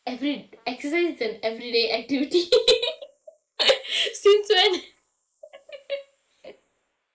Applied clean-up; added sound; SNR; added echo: neural mask model Resemble Enhance denoiser.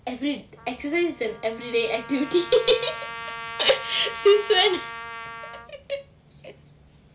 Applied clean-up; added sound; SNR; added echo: none; Trumpet; 13 dB; none.